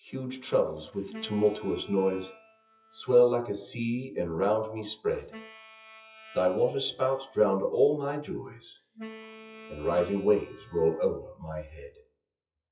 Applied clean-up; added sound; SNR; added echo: classical method WPE with log-MMSE.